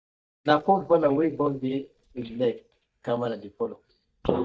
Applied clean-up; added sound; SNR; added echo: neural mask model DeepFilterNet 3.